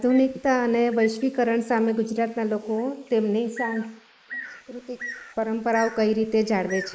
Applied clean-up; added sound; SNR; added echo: neural mask model Resemble Enhance denoiser.